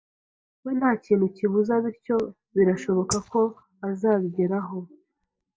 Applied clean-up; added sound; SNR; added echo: neural mask model DeepFilterNet 3.